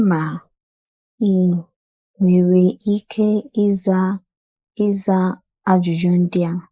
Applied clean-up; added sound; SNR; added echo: neural mask model Resemble Enhance denoiser.